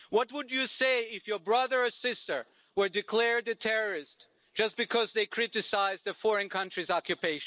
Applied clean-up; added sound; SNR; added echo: neural mask model Resemble Enhance denoiser.